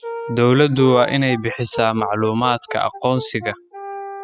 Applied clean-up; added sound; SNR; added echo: classical method spectral subtraction.